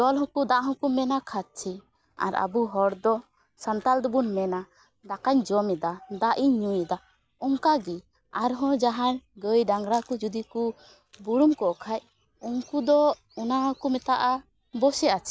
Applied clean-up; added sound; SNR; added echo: none; none; none; none.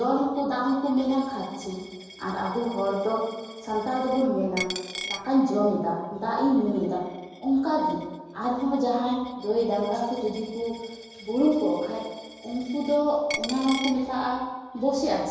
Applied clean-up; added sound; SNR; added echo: none; Coin (dropping); 16 dB; reverberation time 1.2 s.